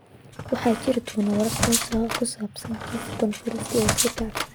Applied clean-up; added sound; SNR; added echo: none; Squeak; 3 dB; none.